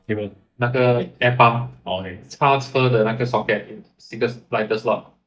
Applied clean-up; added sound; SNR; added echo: neural mask model DeepFilterNet 3.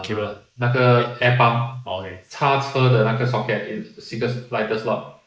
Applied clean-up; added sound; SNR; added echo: neural mask model Resemble Enhance denoiser.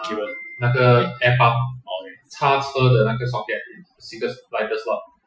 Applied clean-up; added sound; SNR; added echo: classical method Wiener filter.